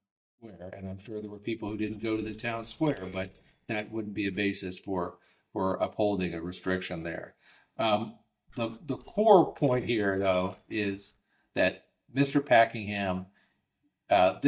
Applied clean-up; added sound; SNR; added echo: neural mask model DeepFilterNet 3.